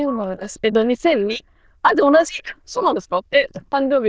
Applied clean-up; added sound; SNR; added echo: neural diffusion model UNIVERSE++.